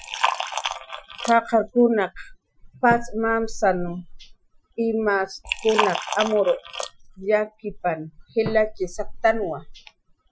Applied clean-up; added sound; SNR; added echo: classical method Wiener filter.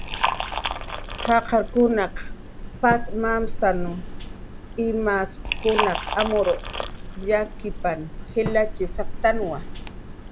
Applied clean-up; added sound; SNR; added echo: none; Liquid; 4 dB; none.